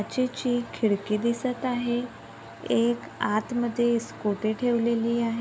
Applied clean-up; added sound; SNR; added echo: none; none; none; none.